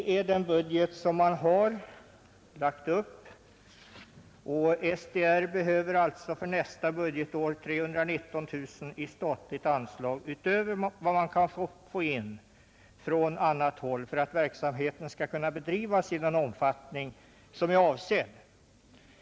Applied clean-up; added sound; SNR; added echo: none; none; none; none.